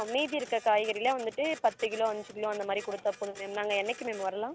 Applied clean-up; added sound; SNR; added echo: none; Printer; 19 dB; none.